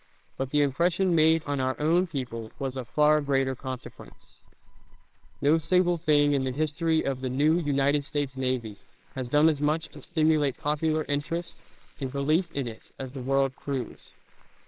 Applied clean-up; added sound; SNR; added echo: neural separator model SepFormer WHAMR!.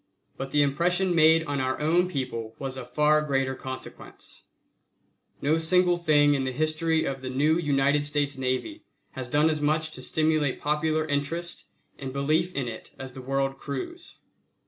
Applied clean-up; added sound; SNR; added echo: none; none; none; none.